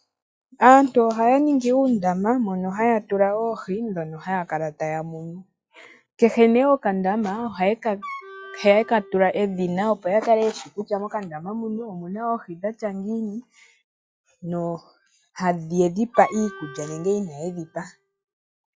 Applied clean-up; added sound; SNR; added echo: classical method log-MMSE.